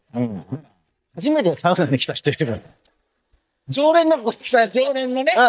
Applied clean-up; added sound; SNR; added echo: neural mask model DeepFilterNet 3.